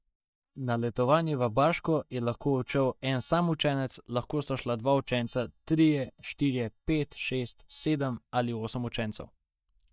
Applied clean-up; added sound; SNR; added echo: neural mask model DeepFilterNet 3.